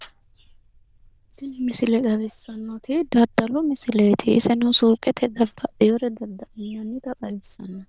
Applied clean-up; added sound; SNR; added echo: neural diffusion model UNIVERSE++.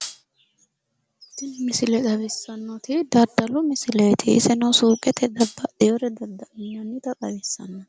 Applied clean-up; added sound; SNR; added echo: none; Hi-hat; 12 dB; none.